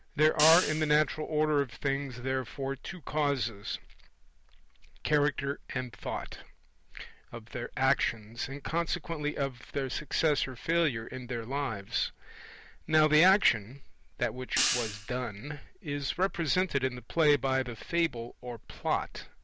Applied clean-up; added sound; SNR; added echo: none; Hi-hat; 5 dB; none.